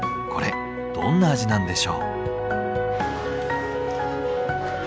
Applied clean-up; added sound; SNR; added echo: none; none; none; none.